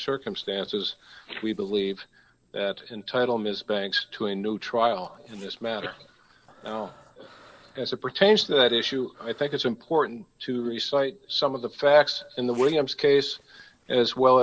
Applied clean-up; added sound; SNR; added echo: neural separator model SepFormer DNS4.